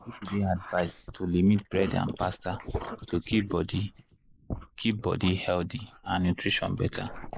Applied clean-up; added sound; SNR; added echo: neural mask model Resemble Enhance denoiser.